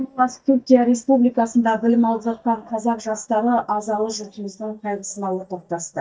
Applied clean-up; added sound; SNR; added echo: neural mask model DeepFilterNet 3.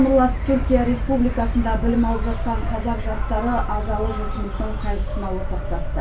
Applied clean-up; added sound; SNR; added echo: none; Insect; 0 dB; reverberation time 0.2 s.